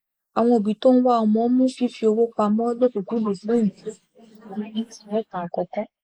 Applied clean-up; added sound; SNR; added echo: neural mask model Resemble Enhance denoiser.